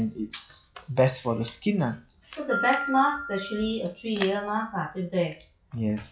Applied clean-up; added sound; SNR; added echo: classical method log-MMSE.